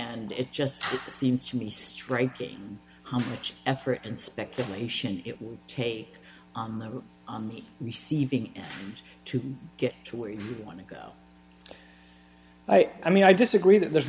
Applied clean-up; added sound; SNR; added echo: none; none; none; none.